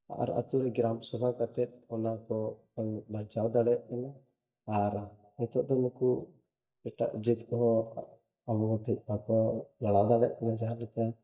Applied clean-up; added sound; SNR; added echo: neural mask model DeepFilterNet 3.